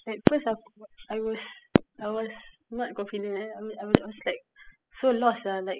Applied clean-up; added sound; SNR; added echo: classical method spectral subtraction.